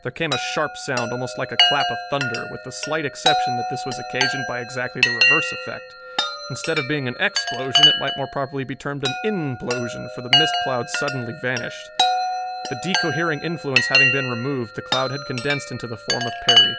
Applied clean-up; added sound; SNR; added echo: none; Chime; -4 dB; none.